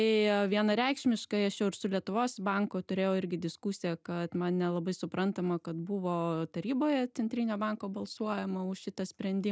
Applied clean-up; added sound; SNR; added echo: none; none; none; none.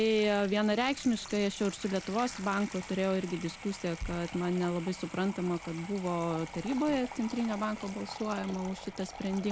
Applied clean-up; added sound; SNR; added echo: none; Sink (filling or washing) / Water tap, faucet; 13 dB; none.